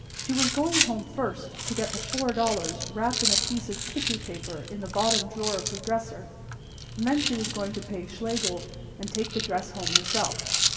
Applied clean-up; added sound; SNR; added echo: none; Rattle; 0 dB; reverberation time 2.0 s.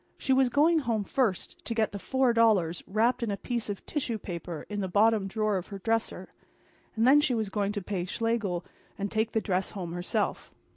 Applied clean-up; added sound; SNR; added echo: none; none; none; none.